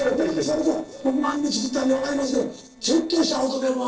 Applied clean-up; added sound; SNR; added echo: neural separator model SepFormer DNS4.